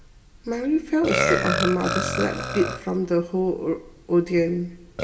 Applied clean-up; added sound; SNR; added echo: none; Burping, eructation; 5 dB; reverberation time 0.9 s.